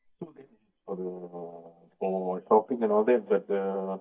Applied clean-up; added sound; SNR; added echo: neural mask model DeepFilterNet 3.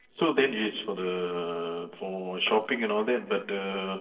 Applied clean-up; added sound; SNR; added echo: neural separator model SepFormer DNS4.